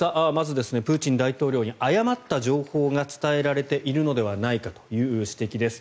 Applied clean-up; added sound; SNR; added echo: none; none; none; none.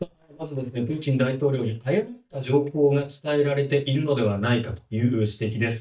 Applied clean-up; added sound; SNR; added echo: neural mask model DeepFilterNet 3.